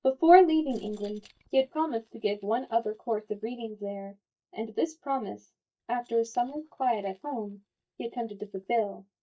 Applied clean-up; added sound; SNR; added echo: neural mask model DeepFilterNet 3.